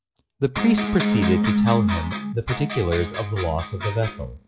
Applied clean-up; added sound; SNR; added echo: classical method log-MMSE.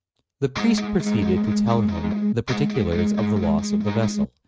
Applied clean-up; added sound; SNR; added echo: neural mask model RNNoise.